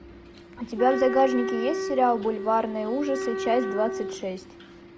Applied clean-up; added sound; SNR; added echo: none; Wind instrument, woodwind instrument; 5 dB; none.